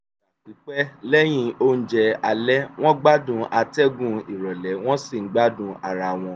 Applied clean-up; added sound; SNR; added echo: none; none; none; none.